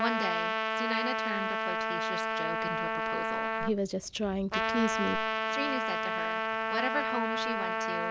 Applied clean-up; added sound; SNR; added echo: none; Trumpet; -4 dB; none.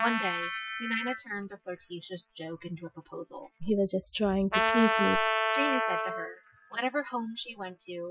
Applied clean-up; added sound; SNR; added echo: classical method Wiener filter.